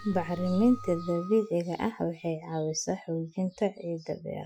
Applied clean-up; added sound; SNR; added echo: classical method Wiener filter.